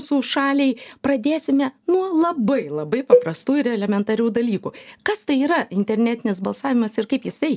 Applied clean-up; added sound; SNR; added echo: none; Cowbell; 2 dB; none.